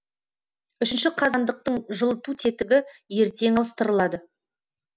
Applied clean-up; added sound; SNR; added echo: none; none; none; none.